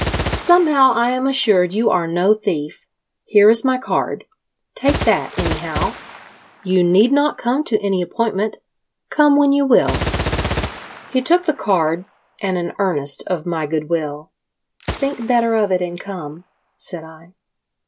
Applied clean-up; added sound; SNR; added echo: none; Gunshot, gunfire; 11 dB; none.